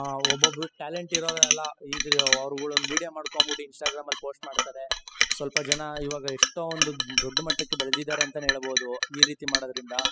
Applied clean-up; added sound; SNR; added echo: classical method spectral subtraction.